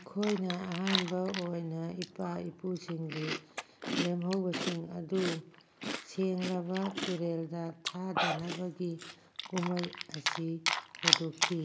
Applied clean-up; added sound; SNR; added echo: none; Chewing, mastication; 2 dB; none.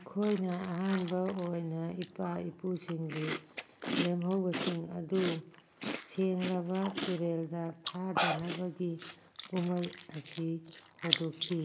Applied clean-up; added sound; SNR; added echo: neural mask model Resemble Enhance denoiser.